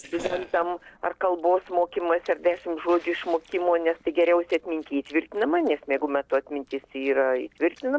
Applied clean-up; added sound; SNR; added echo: neural separator model SepFormer DNS4.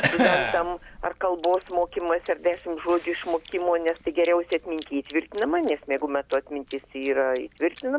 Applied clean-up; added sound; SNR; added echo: none; Chewing, mastication / Cough; 8 dB; none.